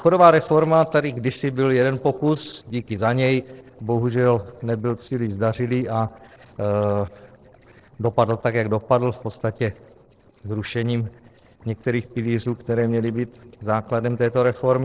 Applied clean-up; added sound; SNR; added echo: neural separator model SepFormer DNS4.